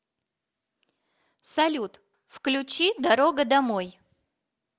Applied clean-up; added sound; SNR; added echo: none; none; none; none.